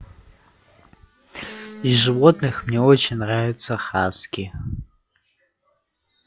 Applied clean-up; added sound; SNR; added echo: classical method log-MMSE.